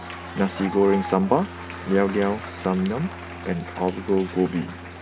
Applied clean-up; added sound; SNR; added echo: none; Applause / Crowd / Cheering + Bowed string instrument; 11 dB; none.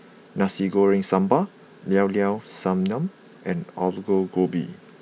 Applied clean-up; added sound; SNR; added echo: none; none; none; none.